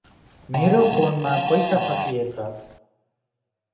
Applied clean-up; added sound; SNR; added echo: none; Fart; 3 dB; reverberation time 0.8 s.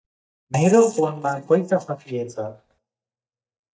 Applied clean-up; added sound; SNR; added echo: neural mask model DeepFilterNet 3.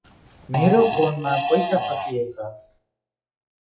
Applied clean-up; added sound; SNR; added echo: classical method WPE with log-MMSE.